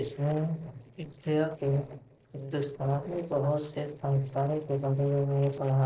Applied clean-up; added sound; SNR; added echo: neural separator model SepFormer DNS4.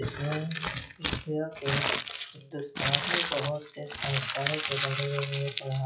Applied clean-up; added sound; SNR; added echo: classical method WPE with log-MMSE.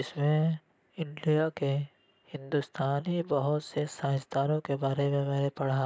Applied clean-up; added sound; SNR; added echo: none; none; none; none.